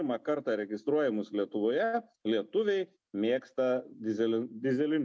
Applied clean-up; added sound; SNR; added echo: none; none; none; none.